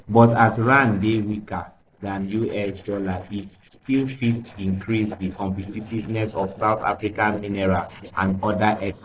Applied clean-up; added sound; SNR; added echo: neural separator model SepFormer DNS4.